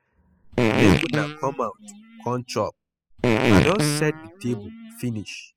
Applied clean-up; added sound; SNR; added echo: classical method spectral subtraction.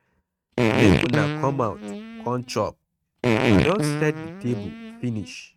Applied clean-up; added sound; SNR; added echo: neural mask model RNNoise.